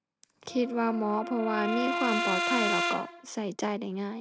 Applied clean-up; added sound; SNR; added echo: none; Brass instrument; 2 dB; none.